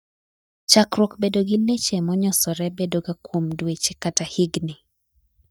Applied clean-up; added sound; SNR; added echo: neural mask model DeepFilterNet 3.